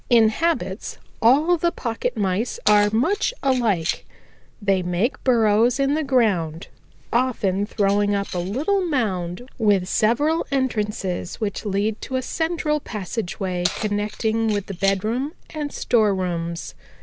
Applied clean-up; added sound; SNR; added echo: none; Keys jangling; 14 dB; none.